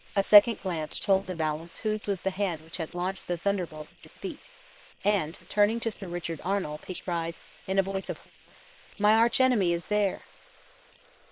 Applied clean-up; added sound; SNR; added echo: neural separator model SepFormer WHAM!.